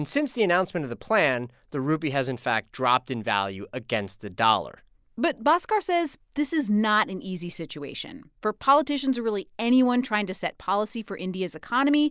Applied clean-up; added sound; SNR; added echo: none; none; none; none.